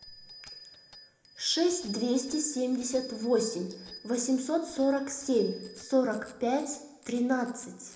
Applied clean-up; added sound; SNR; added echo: none; Bicycle bell; 19 dB; reverberation time 0.7 s.